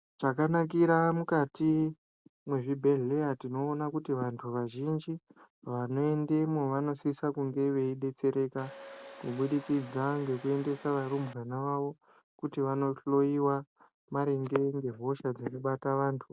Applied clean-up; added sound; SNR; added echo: none; Domestic sounds, home sounds; 18 dB; none.